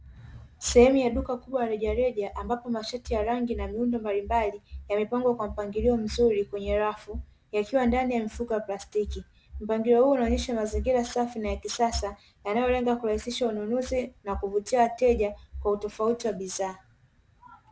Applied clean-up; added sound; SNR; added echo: none; none; none; none.